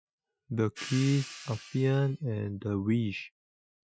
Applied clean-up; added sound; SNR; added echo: classical method Wiener filter.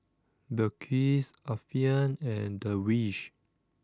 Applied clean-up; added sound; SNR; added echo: none; none; none; none.